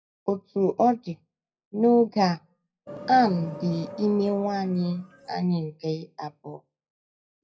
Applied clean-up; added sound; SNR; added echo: classical method WPE with log-MMSE.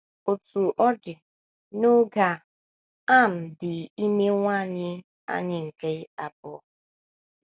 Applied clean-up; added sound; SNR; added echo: none; none; none; none.